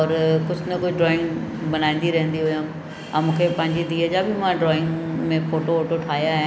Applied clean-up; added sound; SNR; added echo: none; none; none; none.